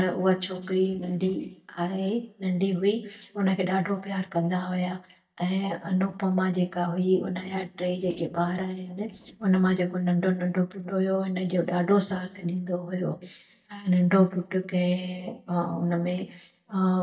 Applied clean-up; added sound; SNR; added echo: neural mask model DeepFilterNet 3.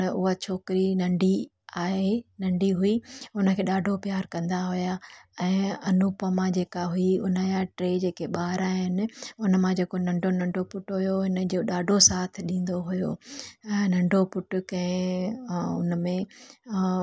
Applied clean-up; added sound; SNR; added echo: none; none; none; none.